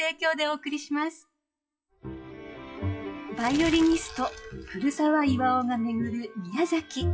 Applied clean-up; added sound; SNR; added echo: classical method WPE with log-MMSE.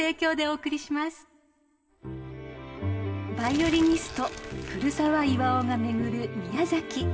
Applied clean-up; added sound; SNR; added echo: none; Crumpling, crinkling; 14 dB; reverberation time 0.9 s.